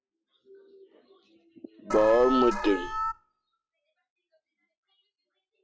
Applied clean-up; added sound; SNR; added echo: classical method log-MMSE.